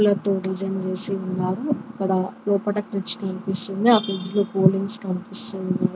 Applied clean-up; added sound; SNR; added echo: none; none; none; none.